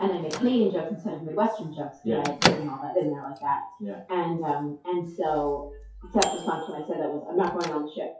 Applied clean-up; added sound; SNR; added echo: classical method WPE with log-MMSE.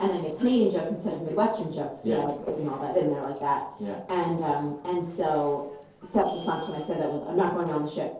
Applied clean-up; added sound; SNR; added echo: neural separator model SepFormer DNS4.